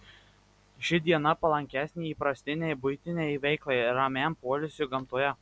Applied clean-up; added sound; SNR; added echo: none; none; none; none.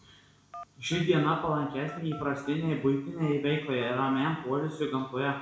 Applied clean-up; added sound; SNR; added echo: none; Telephone; 18 dB; reverberation time 0.6 s.